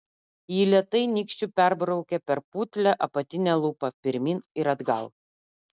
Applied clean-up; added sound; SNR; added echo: none; none; none; none.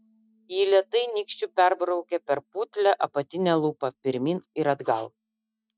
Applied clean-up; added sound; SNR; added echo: classical method Wiener filter.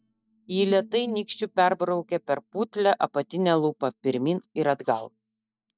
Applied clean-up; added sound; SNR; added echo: neural mask model DeepFilterNet 3.